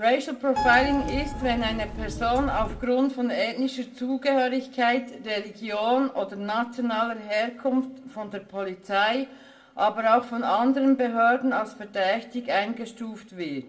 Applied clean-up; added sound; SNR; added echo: none; Keyboard (musical); 5 dB; reverberation time 0.3 s.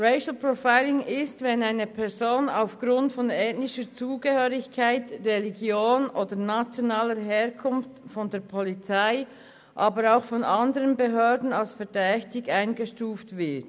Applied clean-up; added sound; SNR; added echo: none; none; none; none.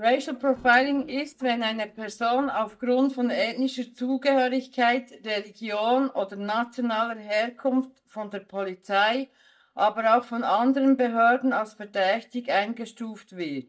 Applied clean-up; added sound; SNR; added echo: neural mask model DeepFilterNet 3.